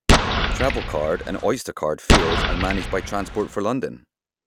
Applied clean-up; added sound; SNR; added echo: none; Explosion; -4 dB; none.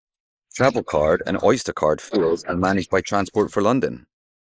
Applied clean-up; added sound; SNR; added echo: neural mask model Resemble Enhance denoiser.